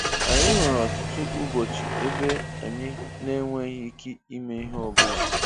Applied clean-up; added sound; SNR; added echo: none; Engine starting / Car; -2 dB; none.